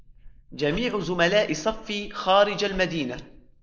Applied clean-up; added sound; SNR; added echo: neural mask model Resemble Enhance denoiser.